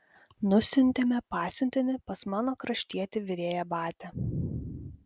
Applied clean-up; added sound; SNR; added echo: none; none; none; none.